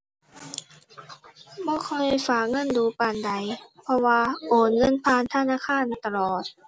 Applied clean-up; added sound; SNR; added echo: none; none; none; none.